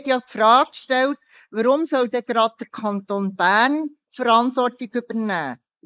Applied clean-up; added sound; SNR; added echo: neural mask model Resemble Enhance denoiser.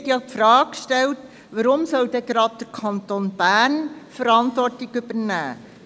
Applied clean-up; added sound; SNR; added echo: none; none; none; none.